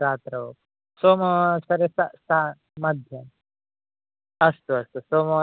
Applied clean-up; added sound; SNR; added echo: none; none; none; none.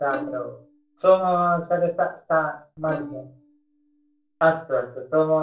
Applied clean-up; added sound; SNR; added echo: neural separator model SepFormer DNS4.